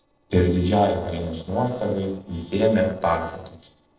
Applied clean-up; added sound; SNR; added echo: neural separator model SepFormer DNS4.